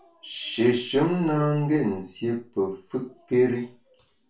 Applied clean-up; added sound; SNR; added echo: none; none; none; reverberation time 0.3 s.